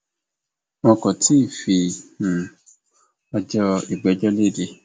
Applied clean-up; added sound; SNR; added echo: none; none; none; none.